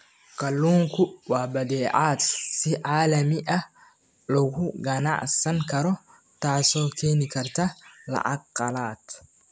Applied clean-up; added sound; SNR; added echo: none; none; none; none.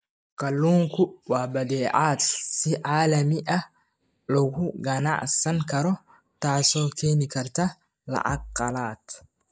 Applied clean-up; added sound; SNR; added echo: neural mask model DeepFilterNet 3.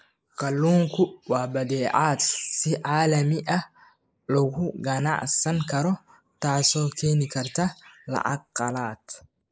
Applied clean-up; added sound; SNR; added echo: neural mask model Resemble Enhance denoiser.